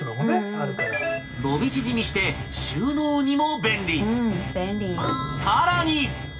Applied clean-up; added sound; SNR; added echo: none; Harmonica; 16 dB; reverberation time 0.2 s.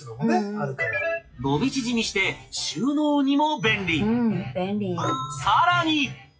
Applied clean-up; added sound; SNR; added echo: classical method WPE with log-MMSE.